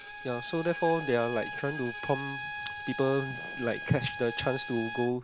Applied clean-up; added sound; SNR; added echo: none; Bowed string instrument; 8 dB; none.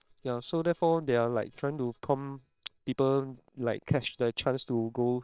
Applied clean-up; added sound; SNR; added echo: neural separator model SepFormer WHAM!.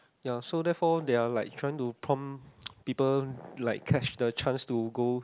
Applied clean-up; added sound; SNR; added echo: none; none; none; none.